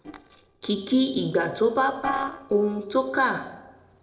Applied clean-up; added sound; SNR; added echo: neural separator model SepFormer DNS4.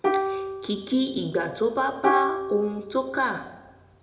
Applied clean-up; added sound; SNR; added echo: none; Plucked string instrument; 3 dB; reverberation time 0.6 s.